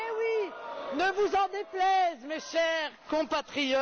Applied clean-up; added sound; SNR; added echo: none; none; none; none.